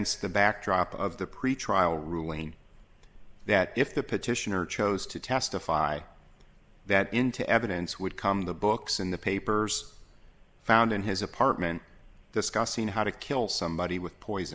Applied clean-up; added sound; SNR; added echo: none; none; none; none.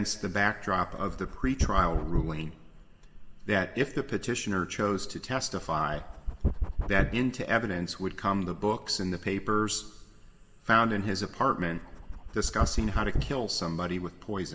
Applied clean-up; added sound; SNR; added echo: none; Dog; 3 dB; reverberation time 1.3 s.